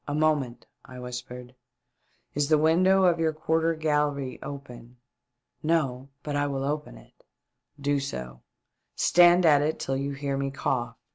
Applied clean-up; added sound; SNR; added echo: none; none; none; none.